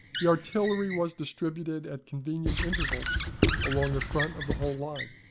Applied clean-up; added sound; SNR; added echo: none; Squeak / Writing; 1 dB; none.